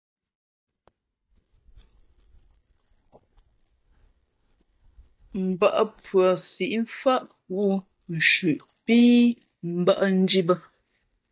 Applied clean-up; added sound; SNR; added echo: neural mask model DeepFilterNet 3.